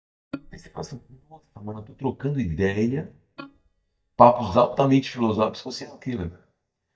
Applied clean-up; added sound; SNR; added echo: neural mask model DeepFilterNet 3.